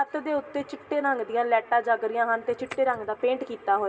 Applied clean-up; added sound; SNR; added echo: none; none; none; reverberation time 0.7 s.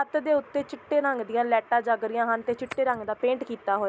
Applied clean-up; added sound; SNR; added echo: none; none; none; none.